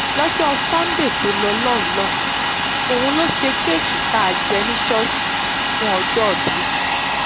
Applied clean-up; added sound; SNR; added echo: none; Domestic sounds, home sounds; -3 dB; none.